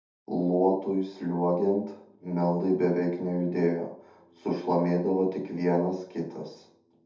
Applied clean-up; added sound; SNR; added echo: none; none; none; reverberation time 0.6 s.